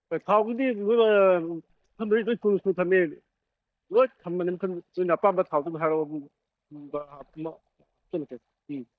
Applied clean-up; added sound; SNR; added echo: neural mask model DeepFilterNet 3.